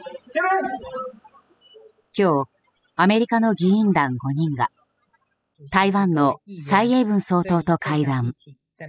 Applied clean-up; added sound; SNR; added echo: classical method spectral subtraction.